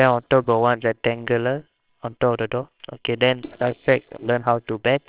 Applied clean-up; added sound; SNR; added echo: neural separator model SepFormer WHAMR!.